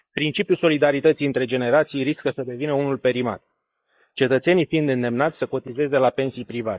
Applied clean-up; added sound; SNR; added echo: neural mask model Resemble Enhance denoiser.